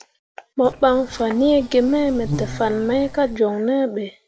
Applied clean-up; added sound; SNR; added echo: none; Insect; 12 dB; none.